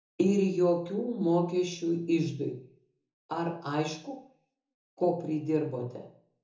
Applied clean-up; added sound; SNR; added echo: none; none; none; reverberation time 0.5 s.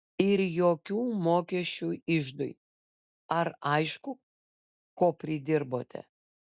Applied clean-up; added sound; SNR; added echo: none; none; none; none.